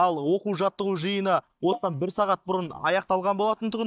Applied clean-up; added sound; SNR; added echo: neural mask model DeepFilterNet 3.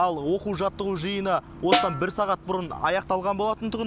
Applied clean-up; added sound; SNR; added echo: none; Snare drum; 1 dB; none.